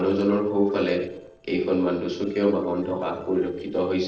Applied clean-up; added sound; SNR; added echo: neural separator model SepFormer DNS4.